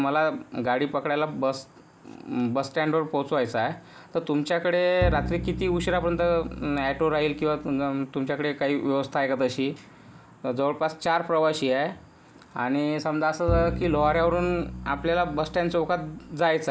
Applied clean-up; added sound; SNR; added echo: none; Bowed string instrument; 7 dB; none.